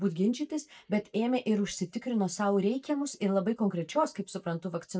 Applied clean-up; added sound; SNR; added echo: neural mask model DeepFilterNet 3.